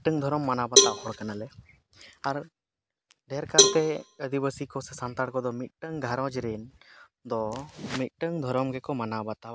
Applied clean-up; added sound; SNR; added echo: none; Cowbell; -4 dB; none.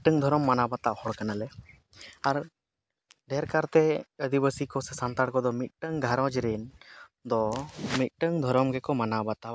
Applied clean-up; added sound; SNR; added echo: none; none; none; none.